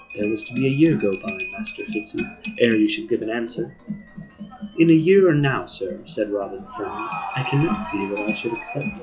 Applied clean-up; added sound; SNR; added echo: classical method log-MMSE.